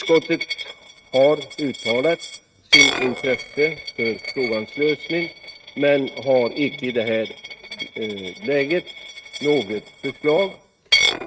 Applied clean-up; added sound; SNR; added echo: neural mask model RNNoise.